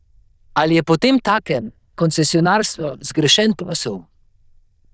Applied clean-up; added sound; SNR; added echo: neural diffusion model UNIVERSE++.